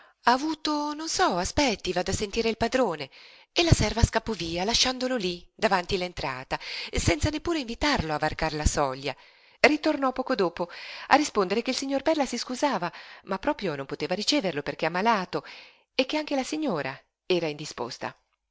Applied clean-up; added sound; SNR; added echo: none; none; none; none.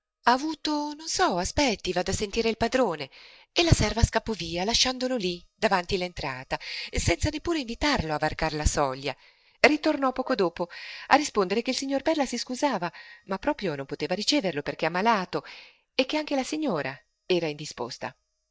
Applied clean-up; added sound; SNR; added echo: neural mask model DeepFilterNet 3.